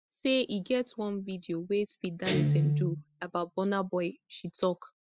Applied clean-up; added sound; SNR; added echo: classical method spectral subtraction.